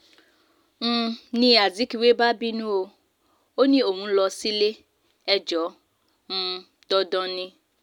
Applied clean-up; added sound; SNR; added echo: none; none; none; none.